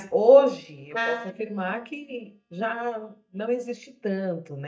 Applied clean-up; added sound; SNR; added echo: neural mask model DeepFilterNet 3.